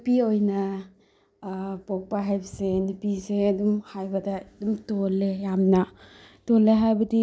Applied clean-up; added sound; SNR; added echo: none; none; none; none.